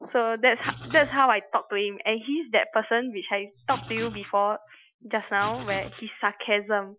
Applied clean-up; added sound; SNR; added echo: classical method Wiener filter.